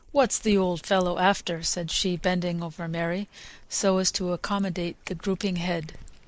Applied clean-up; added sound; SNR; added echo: neural mask model Resemble Enhance denoiser.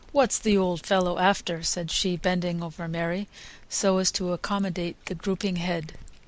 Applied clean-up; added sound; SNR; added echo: none; Cat; 18 dB; none.